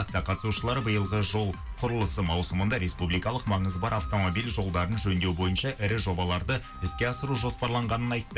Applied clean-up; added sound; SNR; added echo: none; Wind instrument, woodwind instrument; 18 dB; reverberation time 0.2 s.